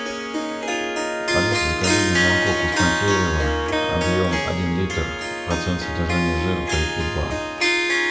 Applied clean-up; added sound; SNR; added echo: none; Harp; -2 dB; reverberation time 0.5 s.